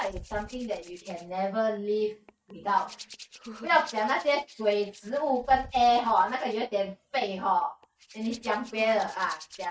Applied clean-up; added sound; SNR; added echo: neural mask model RNNoise.